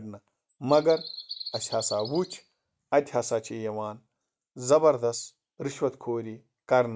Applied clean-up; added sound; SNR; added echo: neural mask model RNNoise.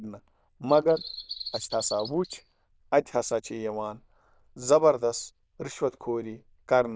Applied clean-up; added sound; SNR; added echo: neural diffusion model UNIVERSE++.